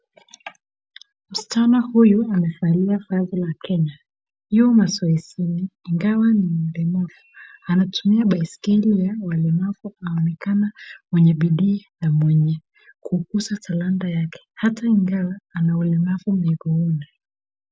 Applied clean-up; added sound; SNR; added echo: none; none; none; none.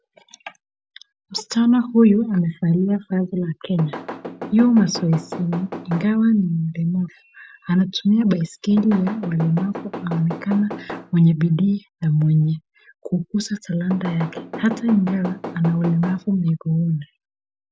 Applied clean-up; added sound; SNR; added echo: none; Knock / Wood; 12 dB; none.